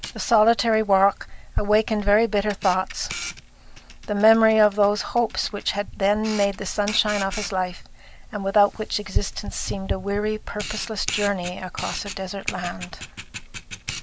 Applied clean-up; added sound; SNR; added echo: none; Camera; 10 dB; none.